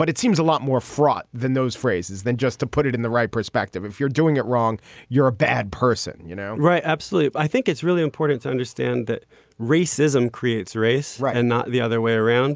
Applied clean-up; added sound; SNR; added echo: none; none; none; none.